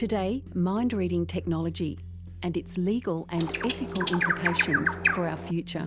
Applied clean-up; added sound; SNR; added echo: none; Bird; 0 dB; none.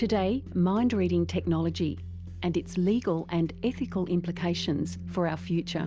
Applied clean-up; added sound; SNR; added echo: none; none; none; none.